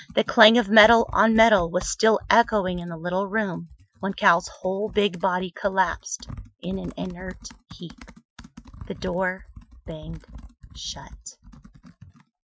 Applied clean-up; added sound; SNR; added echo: classical method Wiener filter.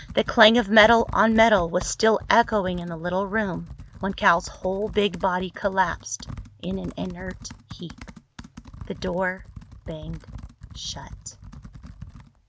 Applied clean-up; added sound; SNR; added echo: none; Computer keyboard; 16 dB; none.